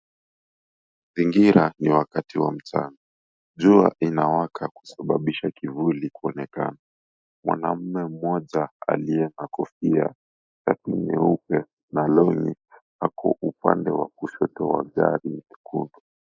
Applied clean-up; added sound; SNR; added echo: neural mask model Resemble Enhance denoiser.